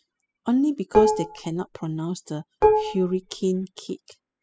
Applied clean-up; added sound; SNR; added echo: classical method spectral subtraction.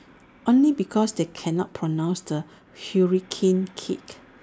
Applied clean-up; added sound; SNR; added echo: none; none; none; none.